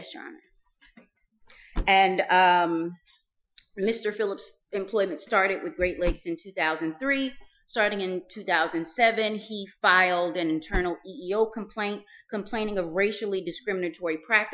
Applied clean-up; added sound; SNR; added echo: classical method Wiener filter.